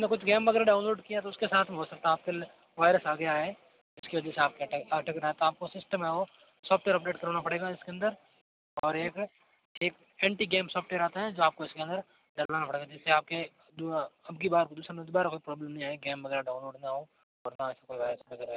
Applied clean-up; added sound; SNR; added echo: none; none; none; none.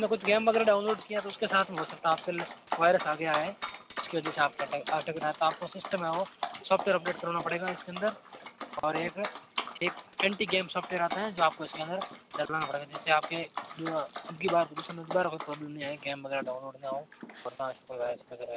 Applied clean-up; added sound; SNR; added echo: none; Dog; 9 dB; none.